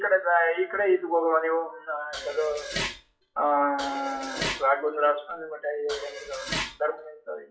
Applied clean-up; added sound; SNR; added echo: classical method WPE with log-MMSE.